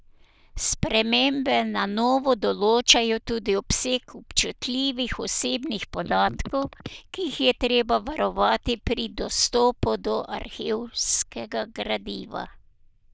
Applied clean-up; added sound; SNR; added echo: neural diffusion model UNIVERSE++.